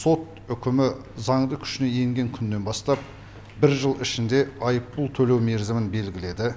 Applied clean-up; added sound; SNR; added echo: none; none; none; none.